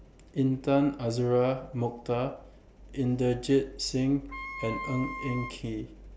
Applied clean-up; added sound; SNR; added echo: none; Wind instrument, woodwind instrument; 10 dB; none.